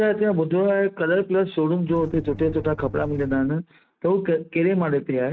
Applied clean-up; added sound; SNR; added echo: neural mask model RNNoise.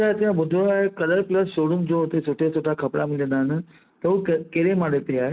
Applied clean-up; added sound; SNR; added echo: none; none; none; none.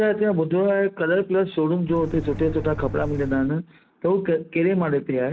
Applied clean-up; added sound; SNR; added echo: none; Microwave oven; 9 dB; none.